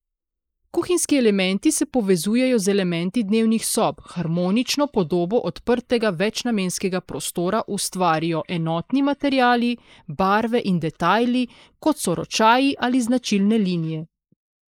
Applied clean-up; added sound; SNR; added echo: neural mask model Resemble Enhance denoiser.